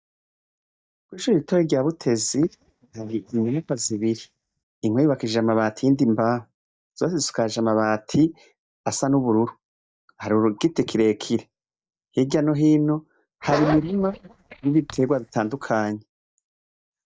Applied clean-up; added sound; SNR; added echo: neural mask model DeepFilterNet 3.